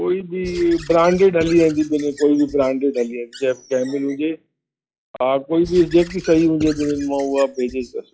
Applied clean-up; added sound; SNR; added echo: classical method log-MMSE.